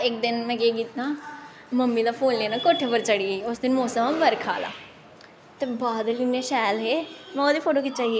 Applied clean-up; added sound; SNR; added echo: none; none; none; none.